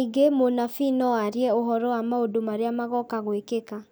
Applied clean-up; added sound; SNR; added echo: none; none; none; none.